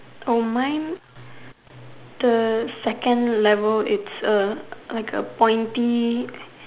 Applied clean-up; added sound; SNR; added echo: none; none; none; none.